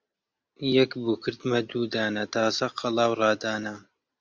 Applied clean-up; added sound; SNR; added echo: none; none; none; none.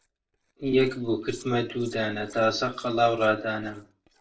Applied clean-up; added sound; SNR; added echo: neural separator model SepFormer DNS4.